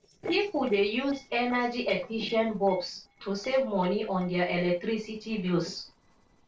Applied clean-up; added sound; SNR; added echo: neural separator model SepFormer DNS4.